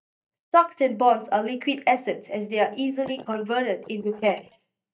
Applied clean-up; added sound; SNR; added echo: neural mask model DeepFilterNet 3.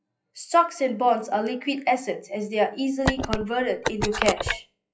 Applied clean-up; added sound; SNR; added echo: classical method WPE with log-MMSE.